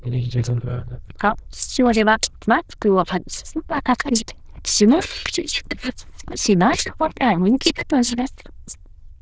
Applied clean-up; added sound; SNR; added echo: neural diffusion model UNIVERSE++.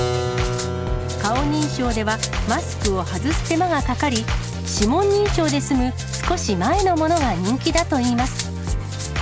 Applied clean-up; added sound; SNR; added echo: none; Keyboard (musical) + Rattle (instrument); 10 dB; none.